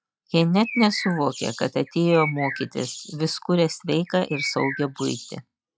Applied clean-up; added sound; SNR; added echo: classical method log-MMSE.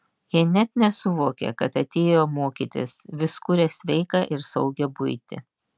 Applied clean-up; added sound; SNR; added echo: none; none; none; none.